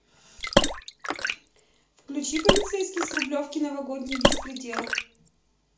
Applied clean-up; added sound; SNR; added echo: none; Water / Splash, splatter; -4 dB; reverberation time 0.4 s.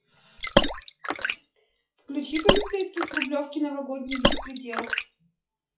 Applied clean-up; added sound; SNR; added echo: classical method WPE with log-MMSE.